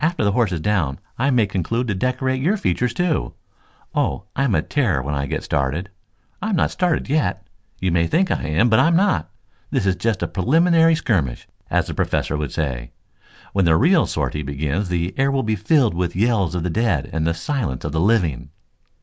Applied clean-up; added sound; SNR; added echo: none; none; none; none.